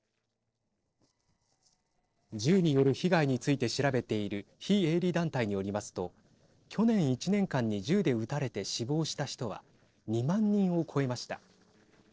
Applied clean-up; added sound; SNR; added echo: neural separator model SepFormer DNS4.